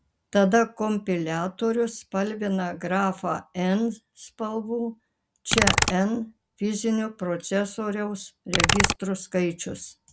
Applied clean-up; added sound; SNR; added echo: none; Computer keyboard; 0 dB; none.